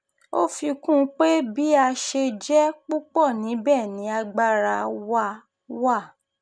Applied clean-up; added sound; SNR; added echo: none; none; none; none.